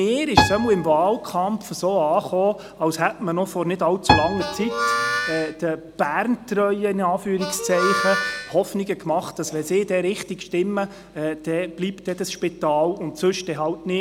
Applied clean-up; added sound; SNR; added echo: none; Piano + Harmonica; 3 dB; none.